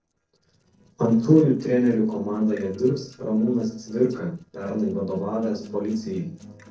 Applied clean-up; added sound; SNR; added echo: neural separator model SepFormer DNS4.